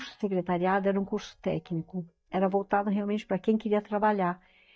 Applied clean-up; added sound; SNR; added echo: neural mask model DeepFilterNet 3.